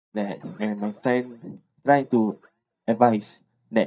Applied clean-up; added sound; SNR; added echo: neural mask model DeepFilterNet 3.